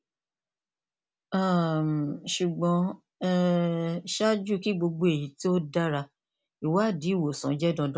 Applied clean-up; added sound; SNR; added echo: none; none; none; none.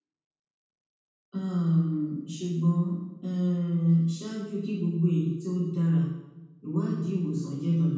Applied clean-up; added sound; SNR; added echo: none; none; none; reverberation time 1.1 s.